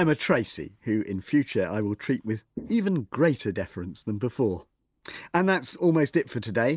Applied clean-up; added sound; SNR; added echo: neural mask model Resemble Enhance denoiser.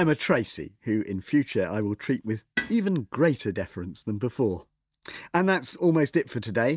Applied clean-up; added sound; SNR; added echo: neural mask model DeepFilterNet 3.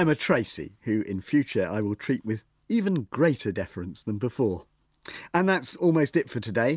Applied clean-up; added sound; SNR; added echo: none; none; none; none.